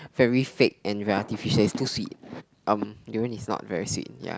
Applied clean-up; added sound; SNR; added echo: none; none; none; none.